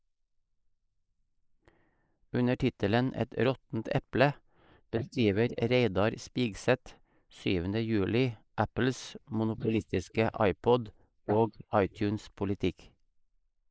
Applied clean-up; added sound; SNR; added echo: neural mask model Resemble Enhance denoiser.